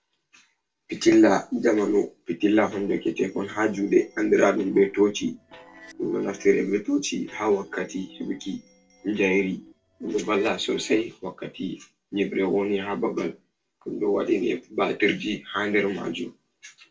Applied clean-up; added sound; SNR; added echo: neural separator model SepFormer DNS4.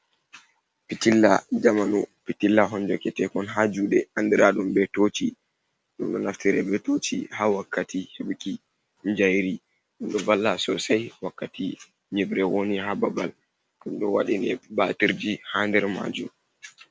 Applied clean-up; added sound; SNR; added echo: none; none; none; none.